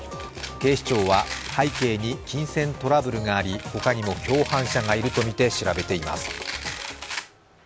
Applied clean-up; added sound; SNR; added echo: none; Domestic sounds, home sounds; 10 dB; none.